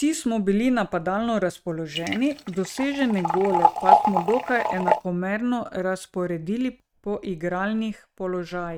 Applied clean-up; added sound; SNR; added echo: neural mask model RNNoise.